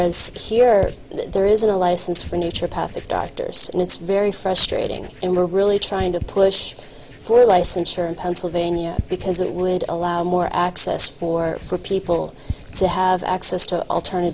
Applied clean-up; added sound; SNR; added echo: none; Writing; 16 dB; none.